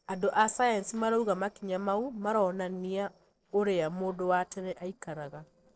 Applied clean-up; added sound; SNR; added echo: neural separator model SepFormer DNS4.